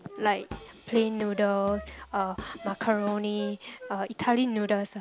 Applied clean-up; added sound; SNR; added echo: none; Drum kit + Wind instrument, woodwind instrument; 15 dB; none.